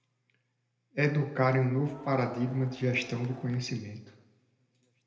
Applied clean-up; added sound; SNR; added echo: none; Crowd; 20 dB; reverberation time 0.8 s.